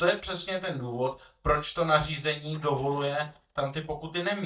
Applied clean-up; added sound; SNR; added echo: neural mask model DeepFilterNet 3.